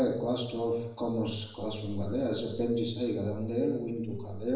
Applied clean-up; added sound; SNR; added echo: none; none; none; reverberation time 0.8 s.